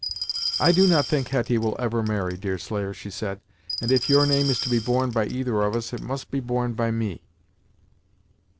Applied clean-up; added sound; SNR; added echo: none; Glass; 7 dB; none.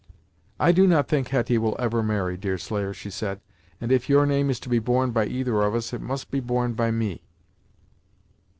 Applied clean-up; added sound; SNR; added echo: none; none; none; none.